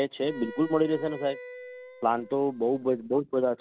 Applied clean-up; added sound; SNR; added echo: none; Wind instrument, woodwind instrument; 16 dB; none.